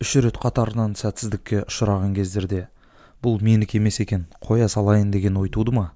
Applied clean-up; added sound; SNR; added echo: none; none; none; none.